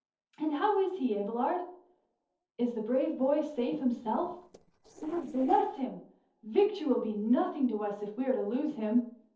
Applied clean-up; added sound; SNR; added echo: neural separator model SepFormer DNS4.